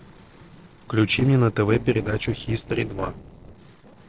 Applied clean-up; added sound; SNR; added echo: neural separator model SepFormer DNS4.